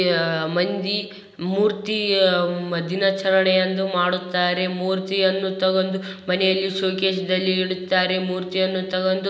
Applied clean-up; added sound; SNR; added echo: none; none; none; none.